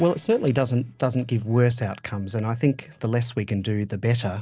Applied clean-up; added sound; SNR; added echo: neural separator model SepFormer DNS4.